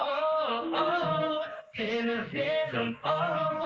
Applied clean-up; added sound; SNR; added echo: neural mask model Resemble Enhance denoiser.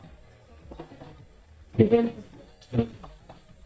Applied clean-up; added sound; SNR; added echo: neural mask model DeepFilterNet 3.